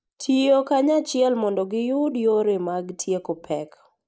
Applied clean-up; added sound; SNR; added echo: neural mask model Resemble Enhance denoiser.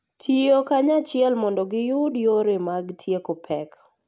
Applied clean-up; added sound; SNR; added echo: none; none; none; none.